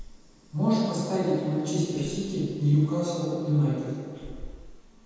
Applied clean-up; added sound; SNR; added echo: none; Breathing; 19 dB; reverberation time 2.0 s.